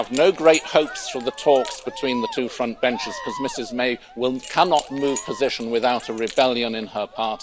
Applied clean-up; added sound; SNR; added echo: none; Keys jangling + Cheering; 14 dB; none.